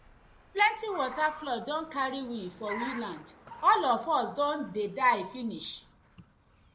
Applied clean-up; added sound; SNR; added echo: none; Car; 16 dB; none.